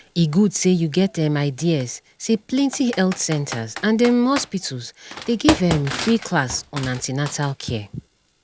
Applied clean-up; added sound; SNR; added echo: none; Computer keyboard; 12 dB; none.